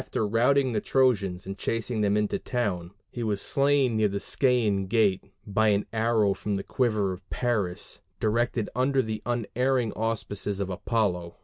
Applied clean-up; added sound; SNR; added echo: none; none; none; none.